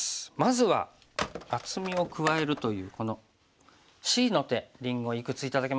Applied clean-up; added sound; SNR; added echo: none; Telephone; 12 dB; none.